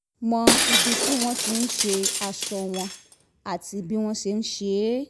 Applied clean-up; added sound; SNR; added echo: none; Shatter; -2 dB; none.